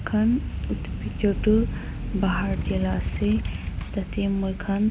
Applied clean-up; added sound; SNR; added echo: none; Motorcycle / Engine; 7 dB; none.